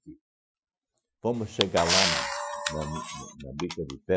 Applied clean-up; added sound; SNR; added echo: classical method Wiener filter.